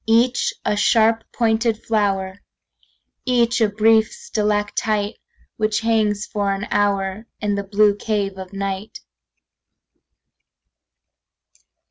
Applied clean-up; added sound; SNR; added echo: none; none; none; none.